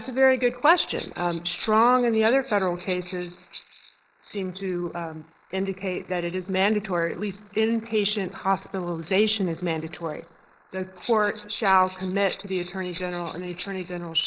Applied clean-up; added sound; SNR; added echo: neural mask model Resemble Enhance denoiser.